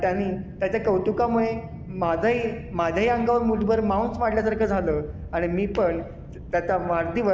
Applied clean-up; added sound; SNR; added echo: none; Aircraft; 13 dB; none.